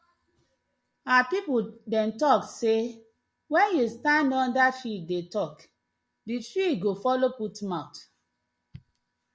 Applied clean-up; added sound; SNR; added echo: none; none; none; none.